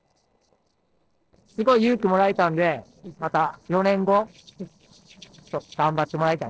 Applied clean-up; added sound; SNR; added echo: neural separator model SepFormer DNS4.